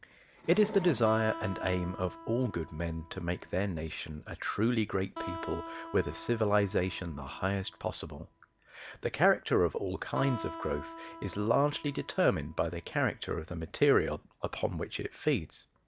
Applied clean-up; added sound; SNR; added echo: none; Acoustic guitar + Wood; 14 dB; none.